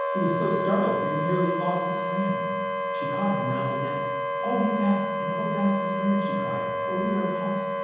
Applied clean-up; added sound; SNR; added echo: none; Wind instrument, woodwind instrument; 0 dB; reverberation time 1.3 s.